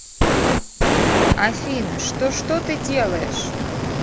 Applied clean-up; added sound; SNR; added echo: none; Fire; -5 dB; none.